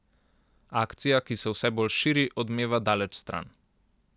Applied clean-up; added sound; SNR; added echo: none; none; none; none.